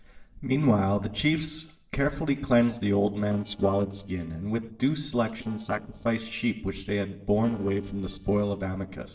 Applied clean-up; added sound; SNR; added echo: neural separator model SepFormer DNS4.